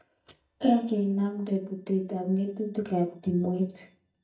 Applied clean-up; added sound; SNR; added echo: neural mask model DeepFilterNet 3.